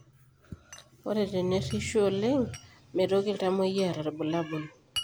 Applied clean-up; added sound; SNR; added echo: none; Glass; 18 dB; none.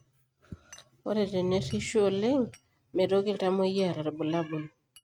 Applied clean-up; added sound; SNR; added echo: neural mask model RNNoise.